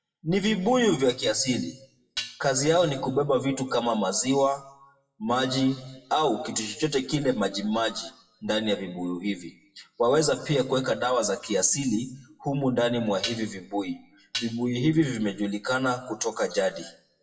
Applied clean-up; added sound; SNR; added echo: classical method WPE with log-MMSE.